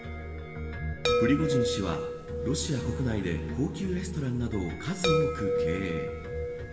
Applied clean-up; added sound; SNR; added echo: none; Chime; 2 dB; reverberation time 1.2 s.